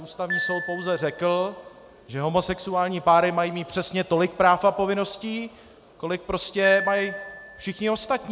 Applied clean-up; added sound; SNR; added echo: none; Piano; 12 dB; none.